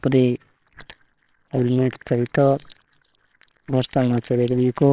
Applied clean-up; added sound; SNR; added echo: neural separator model SepFormer WHAMR!.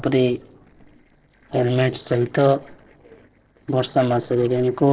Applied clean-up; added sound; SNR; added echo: neural separator model SepFormer DNS4.